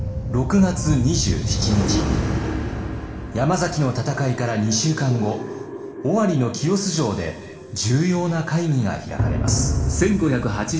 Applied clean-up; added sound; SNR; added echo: none; none; none; reverberation time 2.1 s.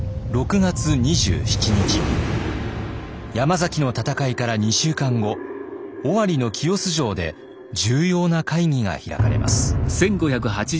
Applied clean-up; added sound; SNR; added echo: none; none; none; none.